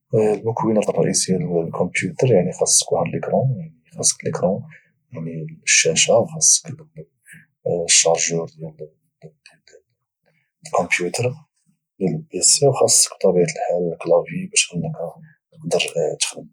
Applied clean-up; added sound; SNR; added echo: none; none; none; none.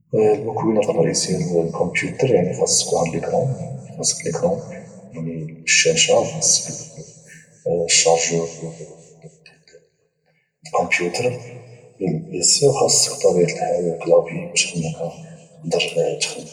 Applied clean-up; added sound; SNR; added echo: none; none; none; reverberation time 1.3 s.